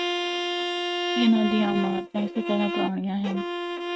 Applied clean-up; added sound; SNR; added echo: neural mask model RNNoise.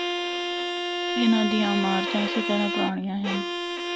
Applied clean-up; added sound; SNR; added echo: none; Bowed string instrument; 1 dB; none.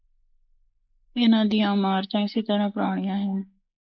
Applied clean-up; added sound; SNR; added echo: neural mask model Resemble Enhance denoiser.